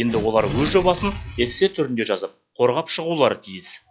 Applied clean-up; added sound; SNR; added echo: classical method log-MMSE.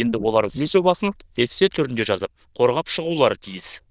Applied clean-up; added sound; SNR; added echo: neural diffusion model UNIVERSE++.